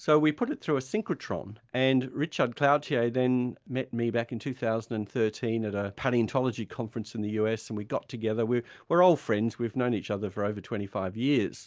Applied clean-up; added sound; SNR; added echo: none; none; none; none.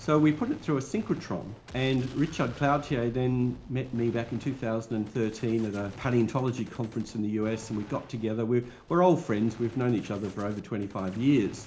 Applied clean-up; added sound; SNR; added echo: none; Gunshot, gunfire; 19 dB; reverberation time 0.4 s.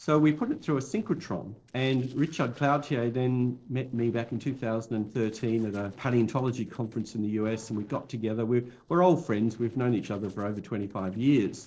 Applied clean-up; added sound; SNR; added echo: neural separator model SepFormer DNS4.